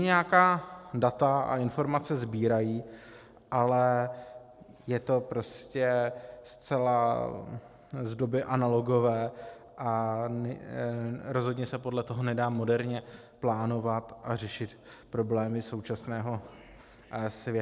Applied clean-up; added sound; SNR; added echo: none; none; none; none.